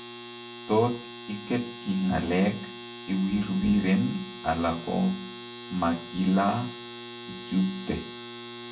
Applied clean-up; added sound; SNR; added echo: none; Domestic sounds, home sounds; 13 dB; reverberation time 0.3 s.